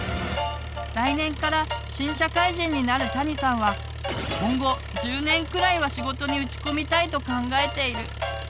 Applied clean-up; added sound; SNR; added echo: none; Engine; 9 dB; none.